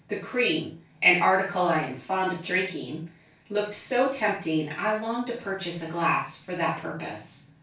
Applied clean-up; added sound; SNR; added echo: none; none; none; reverberation time 0.3 s.